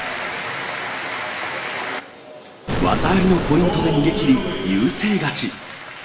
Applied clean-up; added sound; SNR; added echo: none; Explosion; 7 dB; reverberation time 0.9 s.